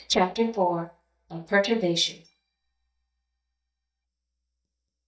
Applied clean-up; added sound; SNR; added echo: neural mask model DeepFilterNet 3.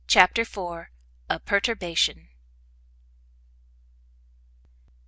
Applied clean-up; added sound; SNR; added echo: none; none; none; none.